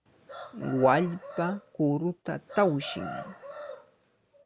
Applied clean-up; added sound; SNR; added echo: none; Chicken, rooster; 13 dB; none.